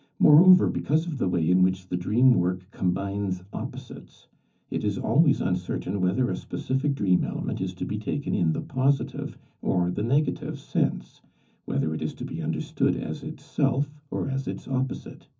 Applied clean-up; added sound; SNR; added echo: none; none; none; reverberation time 0.3 s.